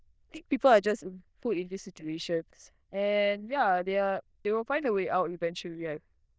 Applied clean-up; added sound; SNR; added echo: neural diffusion model UNIVERSE++.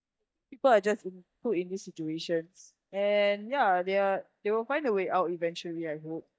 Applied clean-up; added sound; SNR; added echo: neural mask model DeepFilterNet 3.